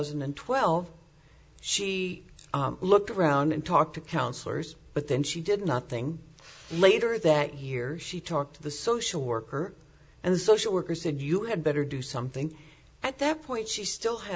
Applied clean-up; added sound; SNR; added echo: none; none; none; none.